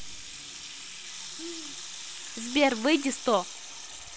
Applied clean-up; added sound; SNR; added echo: none; Sink (filling or washing) / Water tap, faucet; 10 dB; none.